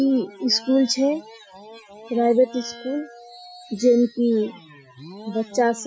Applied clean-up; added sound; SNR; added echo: classical method Wiener filter.